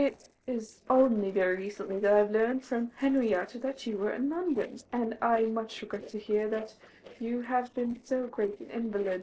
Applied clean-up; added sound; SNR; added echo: neural separator model SepFormer DNS4.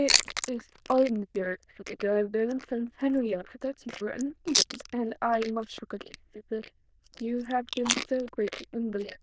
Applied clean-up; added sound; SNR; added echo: neural diffusion model UNIVERSE++.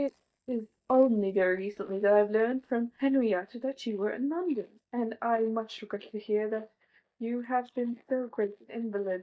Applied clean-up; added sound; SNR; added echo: neural mask model DeepFilterNet 3.